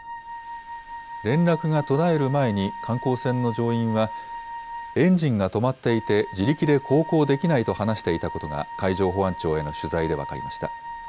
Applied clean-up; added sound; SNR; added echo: none; Wind instrument, woodwind instrument; 12 dB; none.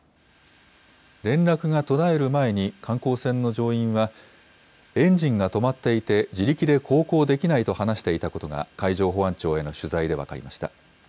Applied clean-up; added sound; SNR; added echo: none; none; none; none.